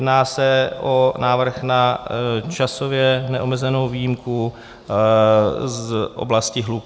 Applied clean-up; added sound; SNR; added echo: none; none; none; none.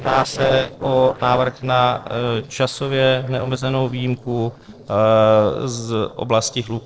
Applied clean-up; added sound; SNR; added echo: neural separator model SepFormer DNS4.